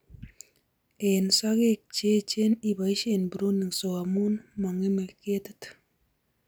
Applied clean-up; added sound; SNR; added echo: none; none; none; none.